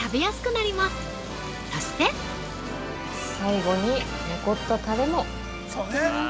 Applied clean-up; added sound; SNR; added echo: none; Accelerating, revving, vroom; 10 dB; none.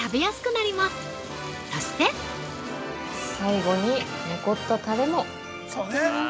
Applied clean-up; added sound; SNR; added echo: none; none; none; none.